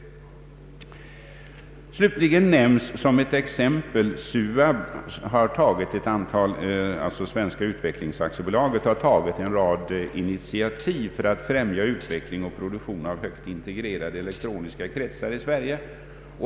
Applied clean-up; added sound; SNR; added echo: none; Tambourine; 11 dB; none.